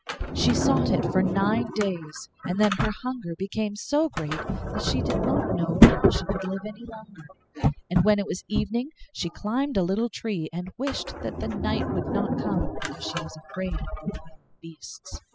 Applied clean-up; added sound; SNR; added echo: classical method spectral subtraction.